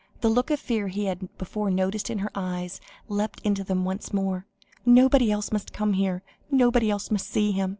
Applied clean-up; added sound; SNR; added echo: none; none; none; none.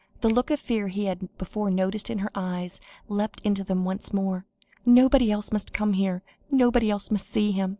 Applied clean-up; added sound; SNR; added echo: neural separator model SepFormer DNS4.